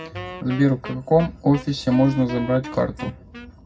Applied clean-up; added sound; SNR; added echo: none; Wind instrument, woodwind instrument; 15 dB; reverberation time 0.4 s.